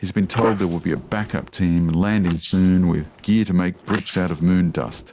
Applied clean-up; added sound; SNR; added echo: neural mask model Resemble Enhance denoiser.